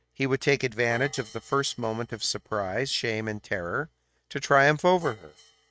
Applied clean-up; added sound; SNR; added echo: neural mask model RNNoise.